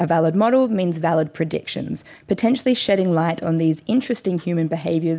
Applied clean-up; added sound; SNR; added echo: none; none; none; none.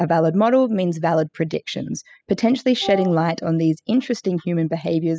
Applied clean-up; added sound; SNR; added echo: classical method spectral subtraction.